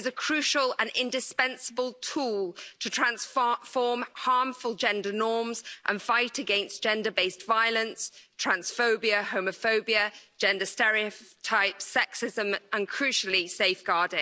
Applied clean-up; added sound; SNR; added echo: none; none; none; none.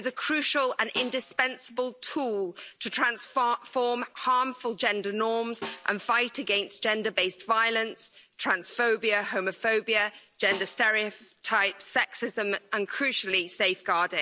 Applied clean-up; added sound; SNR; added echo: none; Snare drum; 19 dB; none.